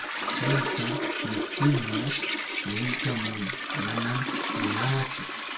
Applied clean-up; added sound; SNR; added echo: none; Toilet flush; -1 dB; reverberation time 0.2 s.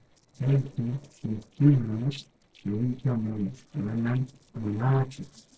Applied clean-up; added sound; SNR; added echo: neural separator model SepFormer DNS4.